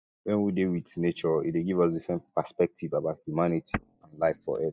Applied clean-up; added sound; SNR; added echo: neural mask model DeepFilterNet 3.